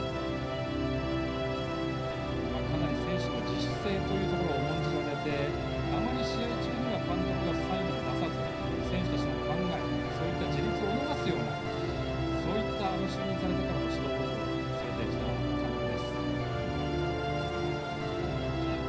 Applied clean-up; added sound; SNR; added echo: none; Musical instrument; -5 dB; reverberation time 0.5 s.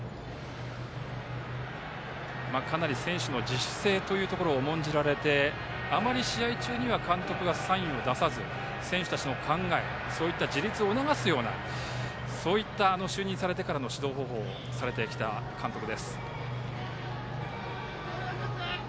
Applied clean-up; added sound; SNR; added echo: none; none; none; none.